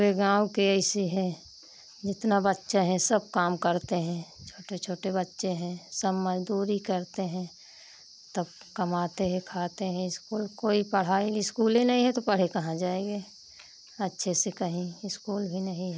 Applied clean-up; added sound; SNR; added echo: none; none; none; none.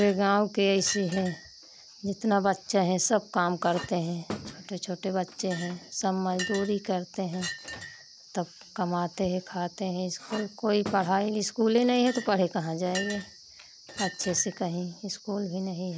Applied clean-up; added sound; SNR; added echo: none; Chink, clink; 15 dB; none.